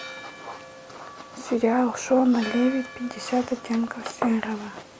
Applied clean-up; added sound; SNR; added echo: none; Church bell; 17 dB; none.